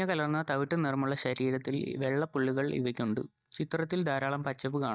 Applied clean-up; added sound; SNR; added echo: neural mask model DeepFilterNet 3.